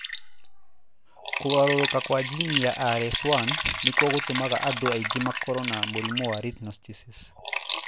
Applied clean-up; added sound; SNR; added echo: none; Liquid; 0 dB; none.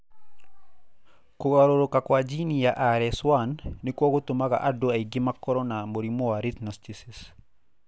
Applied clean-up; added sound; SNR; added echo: none; none; none; none.